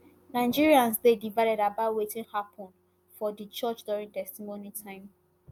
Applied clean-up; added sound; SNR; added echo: none; none; none; none.